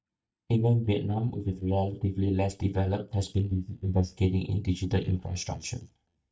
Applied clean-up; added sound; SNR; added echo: neural mask model DeepFilterNet 3.